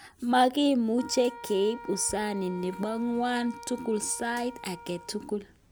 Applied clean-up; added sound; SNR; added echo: none; Wind instrument, woodwind instrument; 17 dB; none.